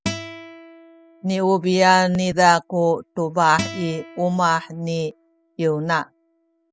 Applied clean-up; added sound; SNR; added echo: none; Acoustic guitar; 16 dB; none.